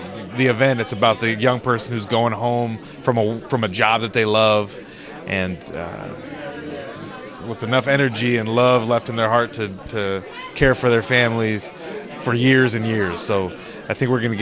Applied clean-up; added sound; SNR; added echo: none; none; none; none.